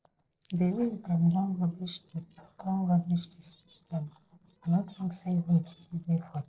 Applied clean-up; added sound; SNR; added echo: neural separator model SepFormer DNS4.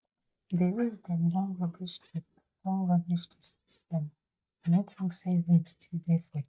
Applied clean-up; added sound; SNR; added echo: neural mask model DeepFilterNet 3.